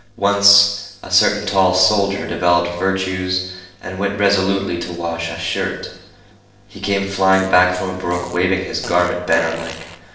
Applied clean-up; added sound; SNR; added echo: neural separator model SepFormer DNS4.